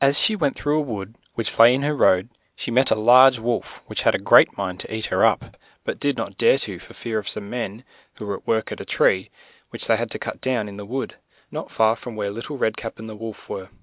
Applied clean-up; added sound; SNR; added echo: none; none; none; none.